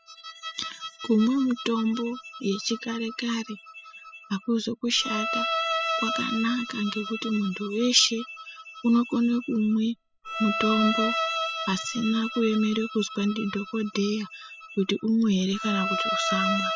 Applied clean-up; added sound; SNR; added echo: classical method spectral subtraction.